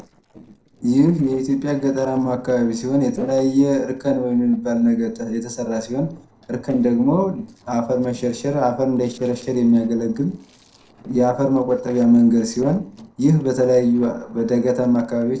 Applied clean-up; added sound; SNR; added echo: neural separator model SepFormer DNS4.